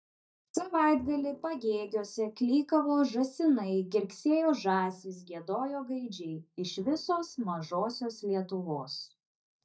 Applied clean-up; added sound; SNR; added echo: neural mask model DeepFilterNet 3.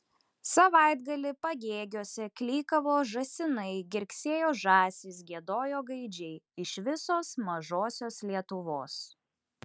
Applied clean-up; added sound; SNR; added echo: none; none; none; none.